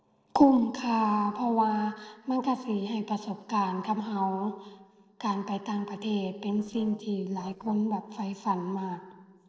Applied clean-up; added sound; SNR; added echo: neural separator model SepFormer DNS4.